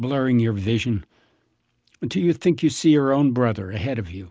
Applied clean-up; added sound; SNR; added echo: none; none; none; none.